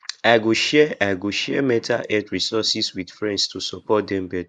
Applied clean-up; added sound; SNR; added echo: neural mask model Resemble Enhance denoiser.